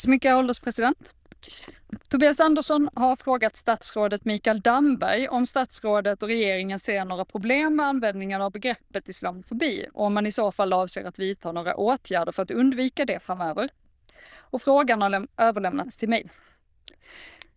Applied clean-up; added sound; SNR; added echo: neural diffusion model UNIVERSE++.